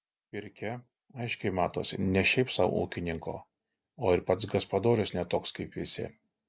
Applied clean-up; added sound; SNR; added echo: none; none; none; none.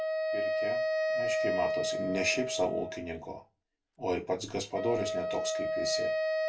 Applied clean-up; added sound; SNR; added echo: none; Wind instrument, woodwind instrument; -3 dB; reverberation time 0.2 s.